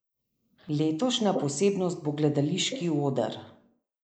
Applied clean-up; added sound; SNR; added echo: neural mask model Resemble Enhance denoiser.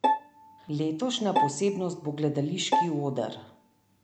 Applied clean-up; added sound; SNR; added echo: none; Bowed string instrument; 1 dB; none.